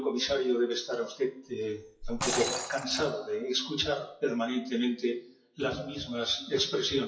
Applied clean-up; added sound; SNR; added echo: classical method WPE with log-MMSE.